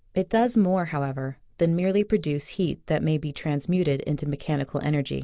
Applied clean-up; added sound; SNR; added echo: none; none; none; none.